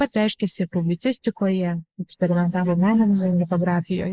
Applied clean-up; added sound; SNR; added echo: neural mask model Resemble Enhance denoiser.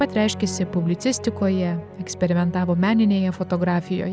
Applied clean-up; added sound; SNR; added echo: none; none; none; none.